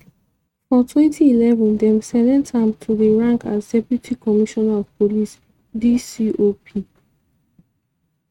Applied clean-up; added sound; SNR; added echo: neural mask model RNNoise.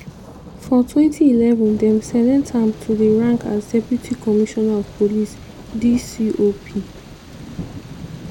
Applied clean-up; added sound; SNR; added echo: none; Thunder; 16 dB; none.